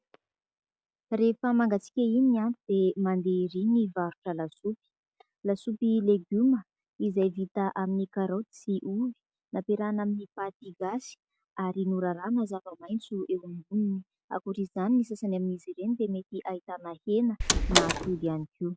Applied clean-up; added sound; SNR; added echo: none; Door; -2 dB; none.